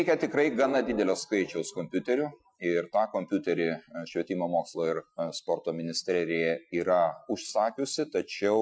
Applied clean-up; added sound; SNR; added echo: classical method Wiener filter.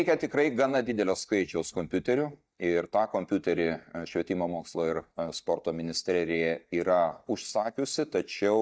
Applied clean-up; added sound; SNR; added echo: neural mask model DeepFilterNet 3.